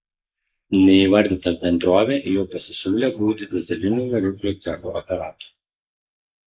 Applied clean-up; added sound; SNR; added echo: neural mask model Resemble Enhance denoiser.